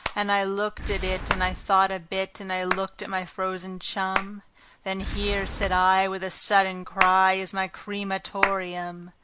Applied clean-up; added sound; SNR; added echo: none; Boom + Hands; 7 dB; none.